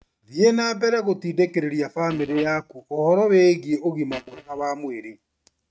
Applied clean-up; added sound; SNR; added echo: neural mask model RNNoise.